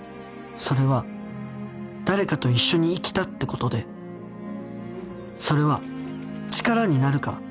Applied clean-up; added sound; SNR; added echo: none; none; none; none.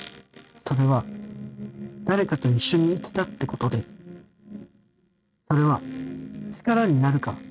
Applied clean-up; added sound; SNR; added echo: neural mask model RNNoise.